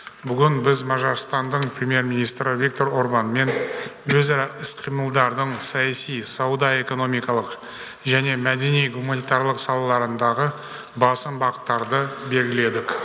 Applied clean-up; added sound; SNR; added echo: none; none; none; none.